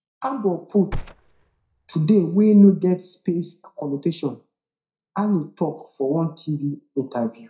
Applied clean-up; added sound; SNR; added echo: neural mask model DeepFilterNet 3.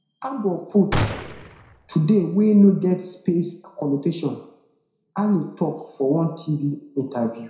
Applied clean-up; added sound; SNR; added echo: none; Gunshot, gunfire; 6 dB; reverberation time 0.6 s.